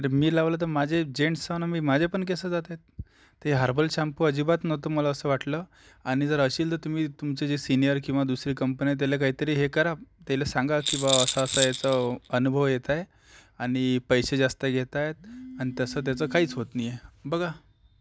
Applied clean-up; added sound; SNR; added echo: none; Rattle; 4 dB; none.